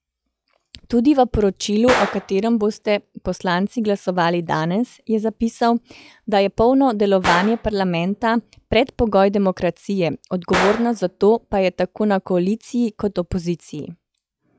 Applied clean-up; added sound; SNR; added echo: classical method log-MMSE.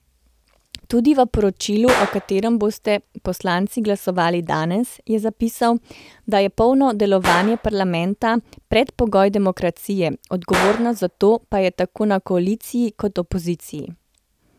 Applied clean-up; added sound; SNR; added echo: none; Gunshot, gunfire; 13 dB; none.